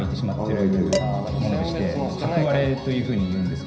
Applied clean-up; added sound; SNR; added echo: none; Dishes, pots, and pans; 12 dB; reverberation time 0.5 s.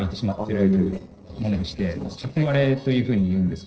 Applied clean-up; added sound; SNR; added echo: neural separator model SepFormer DNS4.